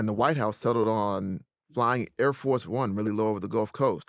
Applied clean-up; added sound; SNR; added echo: neural mask model Resemble Enhance denoiser.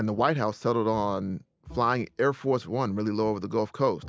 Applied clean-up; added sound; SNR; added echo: none; none; none; none.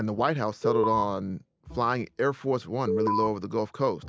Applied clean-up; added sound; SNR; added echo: none; Alarm; -3 dB; none.